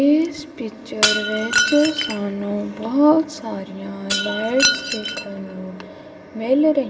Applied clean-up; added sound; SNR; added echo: none; Shatter; 5 dB; reverberation time 2.9 s.